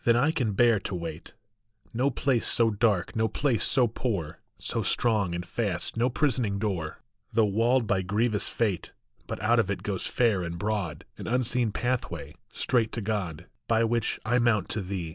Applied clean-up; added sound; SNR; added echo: none; none; none; none.